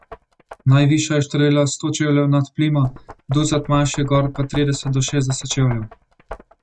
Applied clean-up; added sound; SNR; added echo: neural mask model RNNoise.